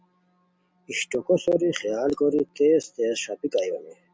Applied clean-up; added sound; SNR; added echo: none; none; none; none.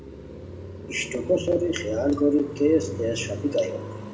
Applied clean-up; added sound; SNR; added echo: none; Car passing by; 10 dB; reverberation time 0.6 s.